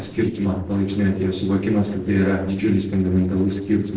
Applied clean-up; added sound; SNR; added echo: neural separator model SepFormer DNS4.